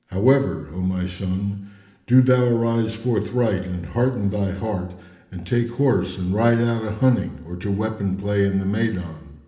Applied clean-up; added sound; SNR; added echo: none; none; none; reverberation time 1.1 s.